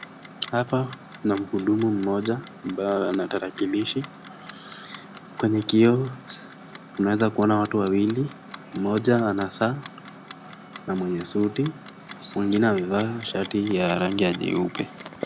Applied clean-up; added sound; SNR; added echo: none; Clock; 17 dB; none.